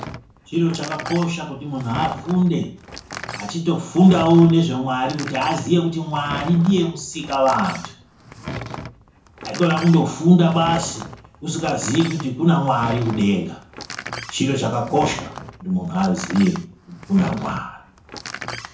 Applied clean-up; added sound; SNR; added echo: none; Door; 14 dB; reverberation time 0.6 s.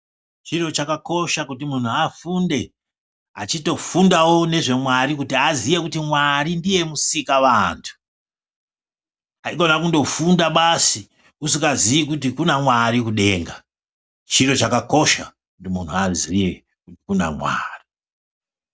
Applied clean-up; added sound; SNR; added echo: none; none; none; none.